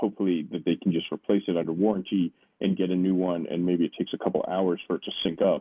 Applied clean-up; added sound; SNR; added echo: none; none; none; none.